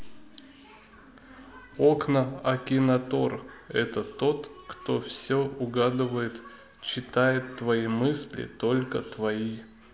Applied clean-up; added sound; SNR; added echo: none; none; none; none.